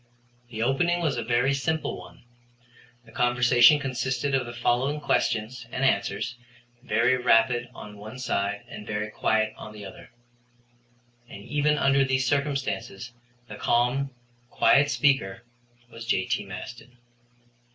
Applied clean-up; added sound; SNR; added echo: none; none; none; none.